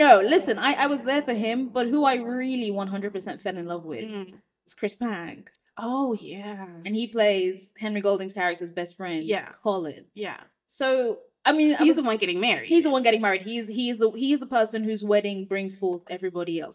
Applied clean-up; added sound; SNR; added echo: neural mask model DeepFilterNet 3.